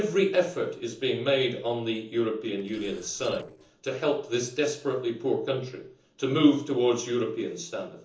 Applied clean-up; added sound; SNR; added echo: neural separator model SepFormer DNS4.